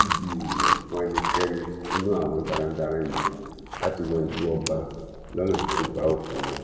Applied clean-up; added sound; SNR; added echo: none; Chewing, mastication; 2 dB; reverberation time 1.6 s.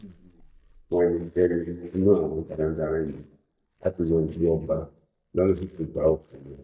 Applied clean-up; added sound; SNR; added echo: neural mask model DeepFilterNet 3.